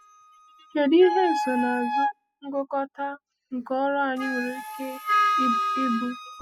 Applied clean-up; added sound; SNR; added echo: classical method spectral subtraction.